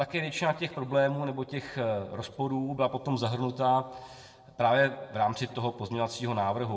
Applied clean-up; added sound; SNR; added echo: none; none; none; reverberation time 1.4 s.